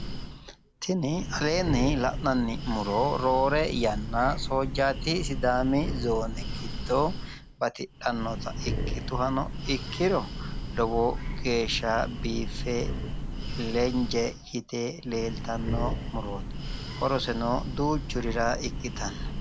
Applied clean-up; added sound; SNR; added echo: none; Breathing; 4 dB; none.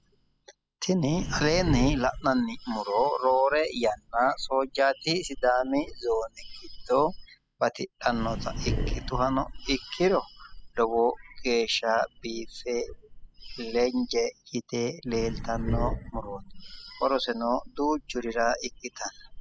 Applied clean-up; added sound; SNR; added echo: classical method spectral subtraction.